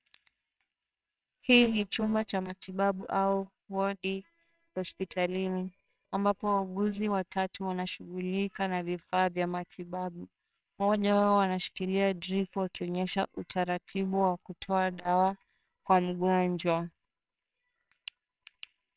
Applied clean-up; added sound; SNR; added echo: neural separator model SepFormer WHAMR!.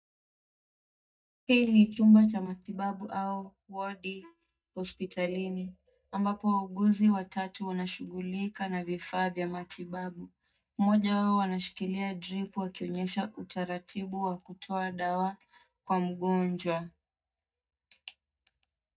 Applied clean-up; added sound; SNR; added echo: neural mask model DeepFilterNet 3.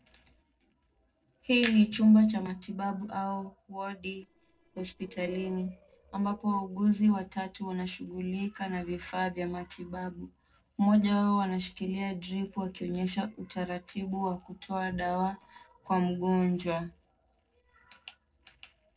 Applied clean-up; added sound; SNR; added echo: neural separator model SepFormer DNS4.